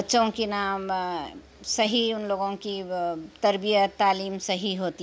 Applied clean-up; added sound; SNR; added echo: none; none; none; none.